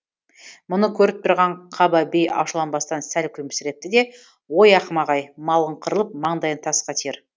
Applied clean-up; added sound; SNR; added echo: none; none; none; none.